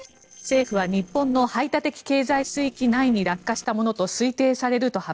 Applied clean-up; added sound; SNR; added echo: neural separator model SepFormer DNS4.